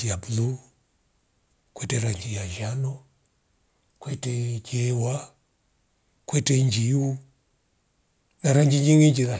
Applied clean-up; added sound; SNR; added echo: none; none; none; none.